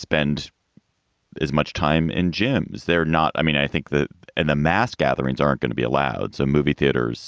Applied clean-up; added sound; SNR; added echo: none; none; none; none.